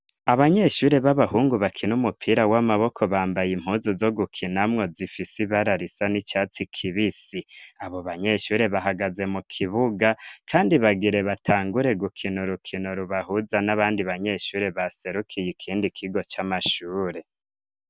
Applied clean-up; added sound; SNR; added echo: none; none; none; none.